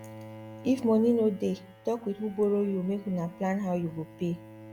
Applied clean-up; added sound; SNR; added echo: none; Bowed string instrument; 18 dB; none.